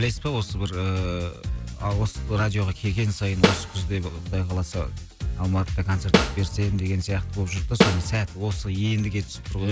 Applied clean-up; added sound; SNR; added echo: none; Snare drum; 0 dB; none.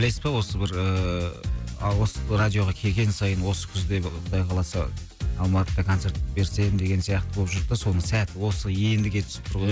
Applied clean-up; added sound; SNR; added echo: none; none; none; none.